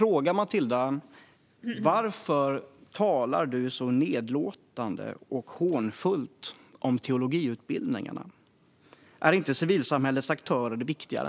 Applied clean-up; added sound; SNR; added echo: none; none; none; none.